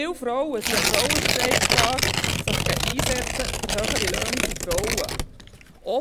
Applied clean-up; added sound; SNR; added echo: none; Tearing; -4 dB; none.